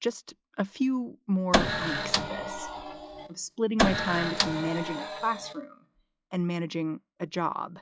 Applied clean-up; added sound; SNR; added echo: classical method log-MMSE.